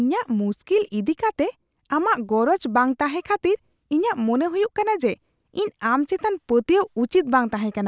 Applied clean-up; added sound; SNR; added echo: none; none; none; none.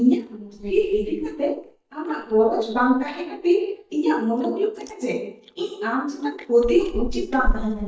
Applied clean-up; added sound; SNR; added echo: neural mask model DeepFilterNet 3.